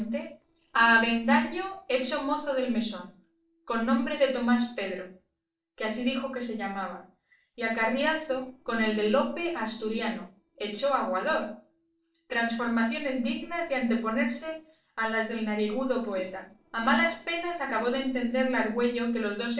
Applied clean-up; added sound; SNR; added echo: neural separator model SepFormer DNS4.